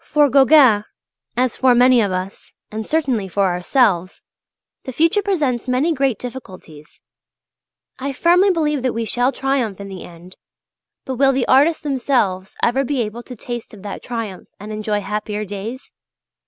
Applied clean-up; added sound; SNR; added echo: none; none; none; none.